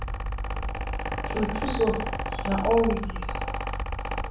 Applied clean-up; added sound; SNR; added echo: none; Mechanical fan; 0 dB; reverberation time 0.5 s.